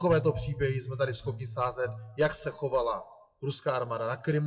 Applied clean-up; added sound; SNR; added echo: classical method WPE with log-MMSE.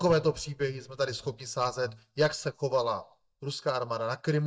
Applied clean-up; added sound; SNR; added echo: neural mask model DeepFilterNet 3.